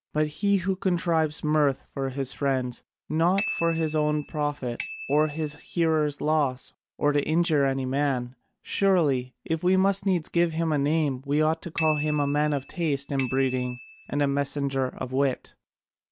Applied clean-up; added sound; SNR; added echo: none; Bicycle bell; 7 dB; none.